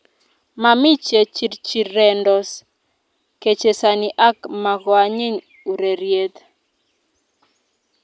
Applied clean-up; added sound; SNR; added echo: none; none; none; none.